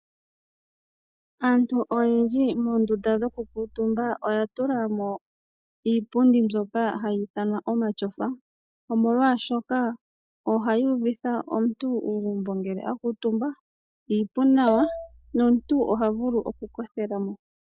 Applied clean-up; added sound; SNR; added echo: neural mask model DeepFilterNet 3.